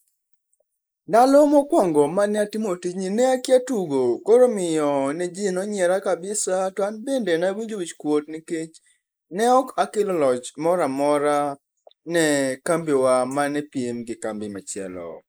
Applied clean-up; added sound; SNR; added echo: neural mask model Resemble Enhance denoiser.